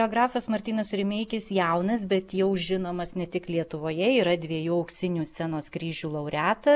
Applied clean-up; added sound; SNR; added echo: none; none; none; none.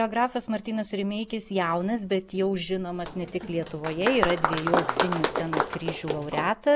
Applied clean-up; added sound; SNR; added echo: none; Applause; 1 dB; none.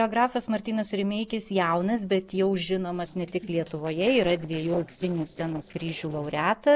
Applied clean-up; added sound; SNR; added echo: neural separator model SepFormer DNS4.